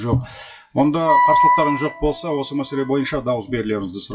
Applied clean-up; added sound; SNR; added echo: classical method WPE with log-MMSE.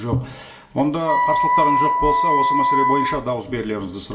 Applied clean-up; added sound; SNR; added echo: none; Wind instrument, woodwind instrument; -4 dB; reverberation time 0.3 s.